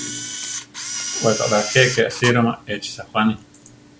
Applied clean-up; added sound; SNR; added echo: none; Camera; 9 dB; none.